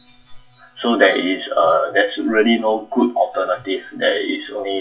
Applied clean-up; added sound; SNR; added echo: classical method WPE with log-MMSE.